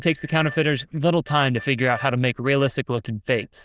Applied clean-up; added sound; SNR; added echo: neural diffusion model UNIVERSE++.